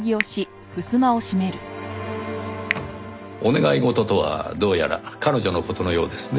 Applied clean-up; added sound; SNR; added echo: none; Finger snapping; 14 dB; none.